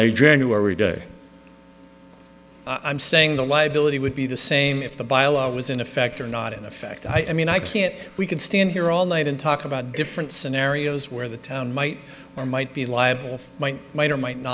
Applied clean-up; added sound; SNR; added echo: none; none; none; none.